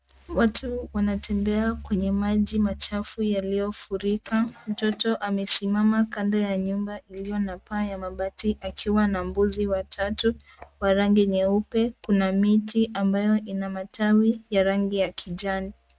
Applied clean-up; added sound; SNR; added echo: neural mask model RNNoise.